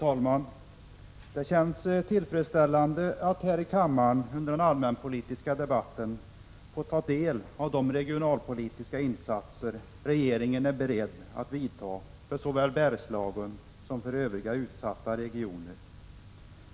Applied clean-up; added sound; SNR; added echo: none; none; none; none.